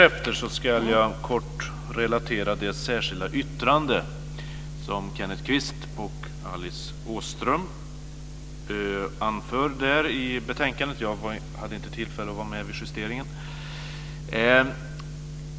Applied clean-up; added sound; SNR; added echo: none; none; none; none.